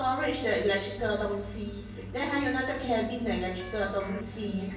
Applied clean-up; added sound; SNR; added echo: none; Telephone; 15 dB; reverberation time 0.6 s.